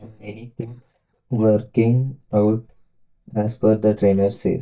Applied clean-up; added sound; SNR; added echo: neural mask model DeepFilterNet 3.